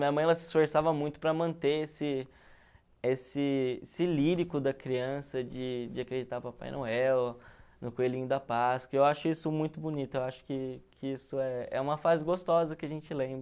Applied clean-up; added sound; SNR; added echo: none; none; none; none.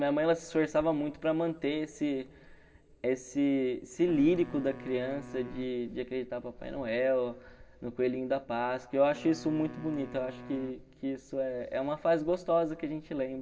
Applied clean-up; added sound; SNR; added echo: none; Wind instrument, woodwind instrument; 17 dB; reverberation time 2.0 s.